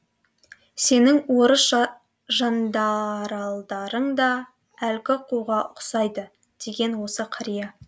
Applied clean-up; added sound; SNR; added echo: none; none; none; none.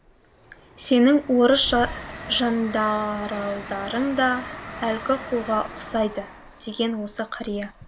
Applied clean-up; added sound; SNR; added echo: none; Train; 14 dB; none.